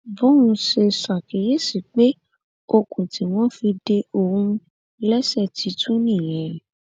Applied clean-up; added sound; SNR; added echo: none; none; none; none.